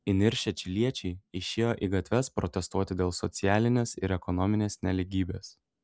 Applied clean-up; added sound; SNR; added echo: none; none; none; none.